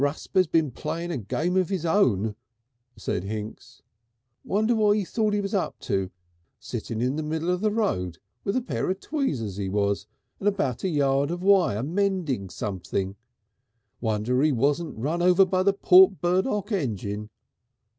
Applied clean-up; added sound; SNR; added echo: none; none; none; none.